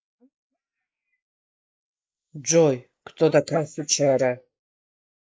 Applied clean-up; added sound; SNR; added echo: neural mask model Resemble Enhance denoiser.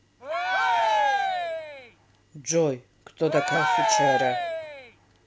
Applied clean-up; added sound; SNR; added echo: none; Cheering; -5 dB; none.